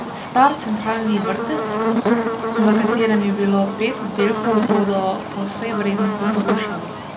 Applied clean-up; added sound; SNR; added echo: none; Buzz; 1 dB; none.